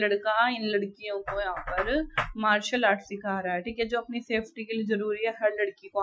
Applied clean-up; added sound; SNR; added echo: classical method Wiener filter.